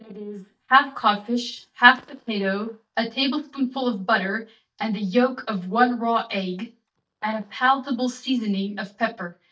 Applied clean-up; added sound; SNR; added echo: neural mask model DeepFilterNet 3.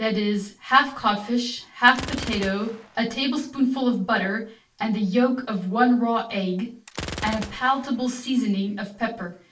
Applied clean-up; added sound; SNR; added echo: none; Gunshot, gunfire; 17 dB; reverberation time 0.3 s.